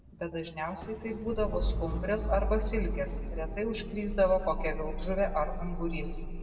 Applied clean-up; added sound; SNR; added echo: none; Idling / Engine starting / Motor vehicle (road); 2 dB; reverberation time 1.6 s.